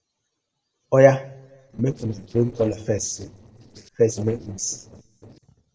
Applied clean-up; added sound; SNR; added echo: neural separator model SepFormer DNS4.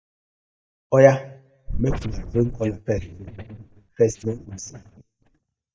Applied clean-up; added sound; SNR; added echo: neural mask model DeepFilterNet 3.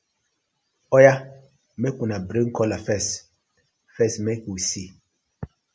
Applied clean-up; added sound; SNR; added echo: none; none; none; none.